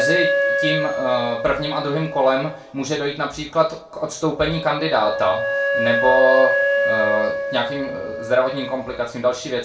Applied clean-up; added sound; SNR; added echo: none; Wind instrument, woodwind instrument; 2 dB; reverberation time 0.3 s.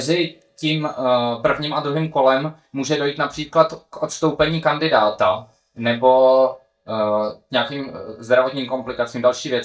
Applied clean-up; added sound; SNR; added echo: neural mask model DeepFilterNet 3.